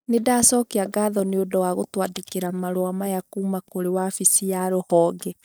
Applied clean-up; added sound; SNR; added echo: neural mask model DeepFilterNet 3.